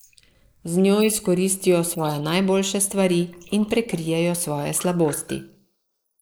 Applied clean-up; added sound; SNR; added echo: neural mask model Resemble Enhance denoiser.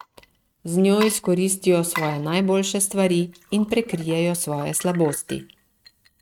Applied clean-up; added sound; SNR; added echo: neural mask model RNNoise.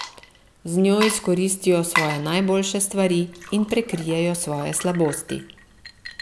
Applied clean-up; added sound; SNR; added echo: none; Water / Liquid; 11 dB; none.